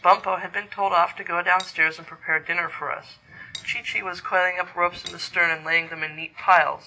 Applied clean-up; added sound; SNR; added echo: none; Cutlery, silverware; 19 dB; none.